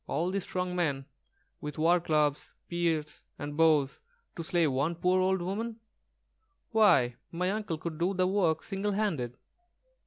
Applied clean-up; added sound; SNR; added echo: none; none; none; none.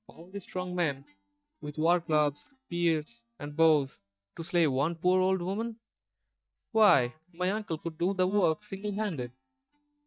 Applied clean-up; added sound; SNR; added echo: neural mask model DeepFilterNet 3.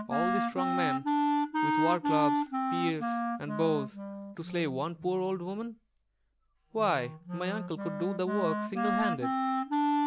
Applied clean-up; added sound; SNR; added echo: none; Wind instrument, woodwind instrument; -2 dB; none.